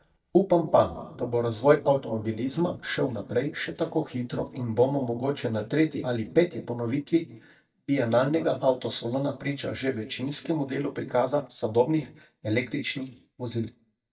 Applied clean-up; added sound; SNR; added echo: neural mask model DeepFilterNet 3.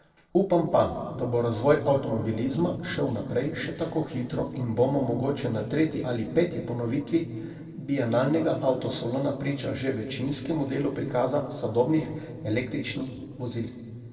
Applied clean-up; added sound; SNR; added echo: neural separator model SepFormer DNS4.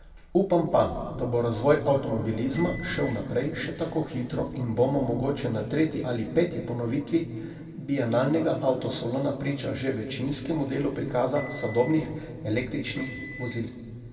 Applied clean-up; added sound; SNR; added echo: none; Microwave oven; 15 dB; reverberation time 2.0 s.